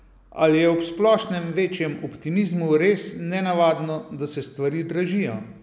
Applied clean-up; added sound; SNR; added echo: none; none; none; none.